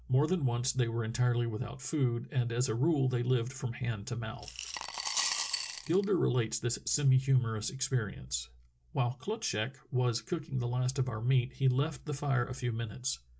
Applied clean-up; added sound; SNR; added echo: none; Coin (dropping) / Glass; 6 dB; none.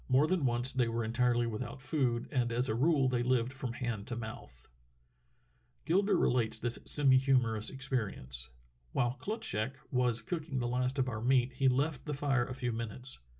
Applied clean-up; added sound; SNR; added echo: none; none; none; none.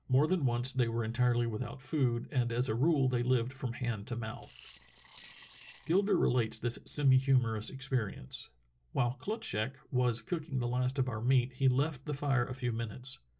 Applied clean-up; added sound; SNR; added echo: neural separator model SepFormer DNS4.